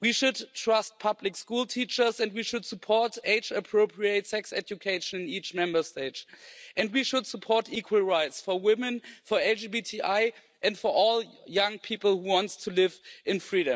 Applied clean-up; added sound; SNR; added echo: none; none; none; none.